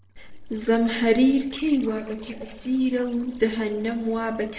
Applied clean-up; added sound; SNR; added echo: neural separator model SepFormer DNS4.